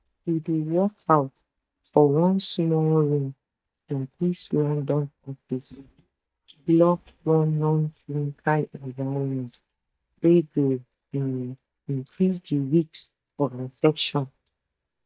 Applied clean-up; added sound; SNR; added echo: neural mask model DeepFilterNet 3.